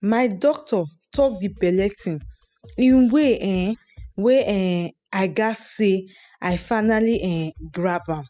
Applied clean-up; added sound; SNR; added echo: classical method spectral subtraction.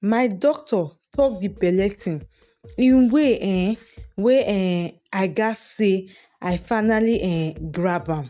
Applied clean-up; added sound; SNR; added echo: neural mask model RNNoise.